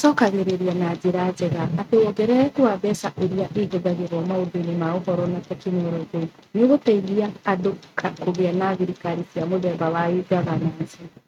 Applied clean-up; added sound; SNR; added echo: neural mask model RNNoise.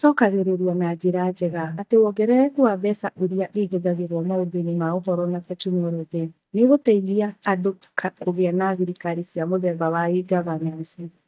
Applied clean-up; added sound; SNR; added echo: neural mask model DeepFilterNet 3.